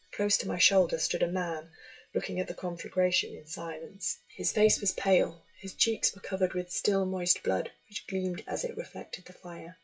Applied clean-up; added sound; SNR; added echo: classical method WPE with log-MMSE.